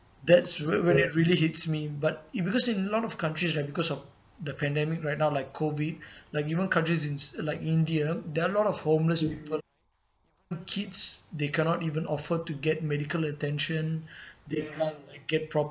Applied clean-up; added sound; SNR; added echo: none; none; none; none.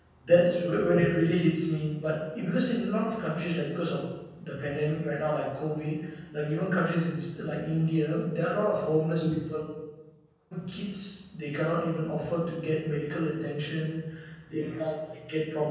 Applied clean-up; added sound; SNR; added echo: none; none; none; reverberation time 1.1 s.